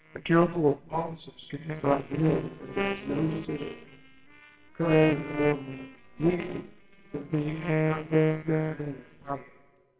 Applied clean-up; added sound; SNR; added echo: neural separator model SepFormer WHAMR!.